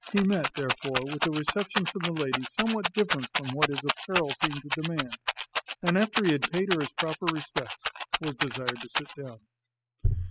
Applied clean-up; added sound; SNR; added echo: classical method spectral subtraction.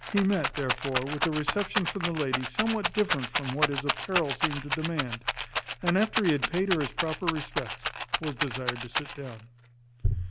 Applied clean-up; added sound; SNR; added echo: none; Rattle; 1 dB; none.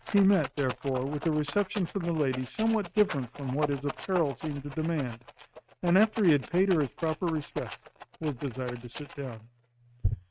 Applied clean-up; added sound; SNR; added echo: neural mask model RNNoise.